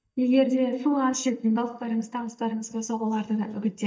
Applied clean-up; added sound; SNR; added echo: neural mask model DeepFilterNet 3.